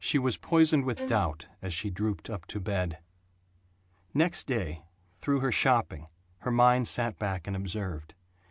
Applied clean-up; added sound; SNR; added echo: none; Bowed string instrument; 12 dB; none.